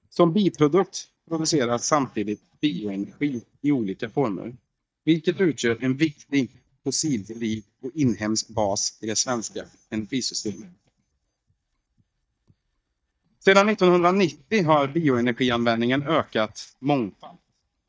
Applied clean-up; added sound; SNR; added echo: neural mask model DeepFilterNet 3.